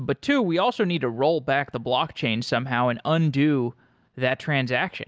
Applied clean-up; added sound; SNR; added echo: none; none; none; none.